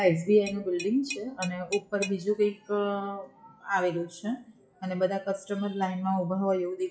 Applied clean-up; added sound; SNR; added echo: classical method WPE with log-MMSE.